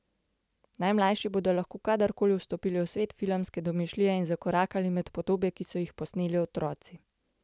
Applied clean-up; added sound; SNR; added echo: none; none; none; none.